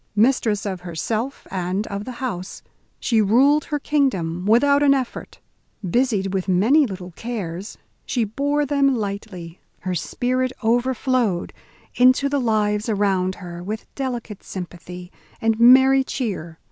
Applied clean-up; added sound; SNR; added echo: none; none; none; none.